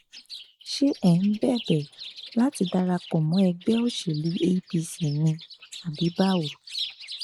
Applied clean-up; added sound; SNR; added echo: neural mask model Resemble Enhance denoiser.